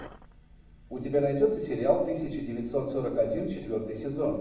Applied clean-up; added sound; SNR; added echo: none; none; none; reverberation time 0.6 s.